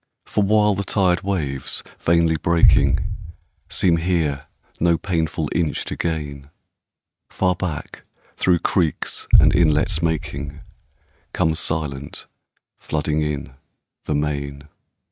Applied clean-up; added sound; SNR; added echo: neural mask model RNNoise.